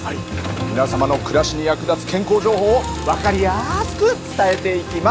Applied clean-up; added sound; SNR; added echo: none; Printer; 13 dB; none.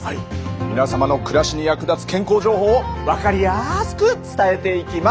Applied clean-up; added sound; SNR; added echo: none; none; none; none.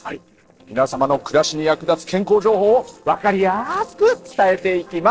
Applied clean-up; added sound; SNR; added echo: neural separator model SepFormer DNS4.